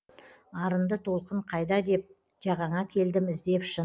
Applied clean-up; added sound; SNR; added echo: none; none; none; none.